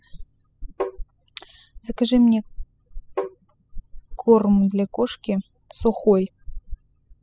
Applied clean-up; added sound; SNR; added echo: classical method spectral subtraction.